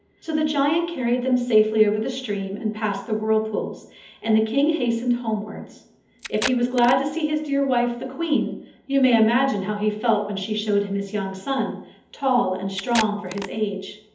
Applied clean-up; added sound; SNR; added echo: none; Packing tape, duct tape; 10 dB; reverberation time 0.7 s.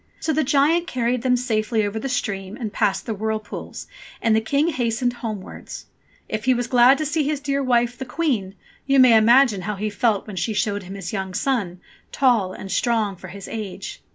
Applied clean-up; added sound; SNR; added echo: none; none; none; none.